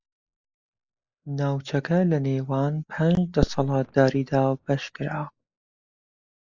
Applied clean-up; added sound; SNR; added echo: neural mask model Resemble Enhance denoiser.